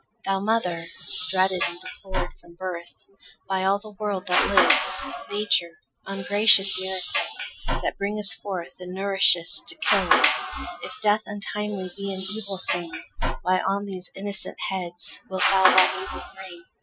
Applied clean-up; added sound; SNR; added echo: classical method Wiener filter.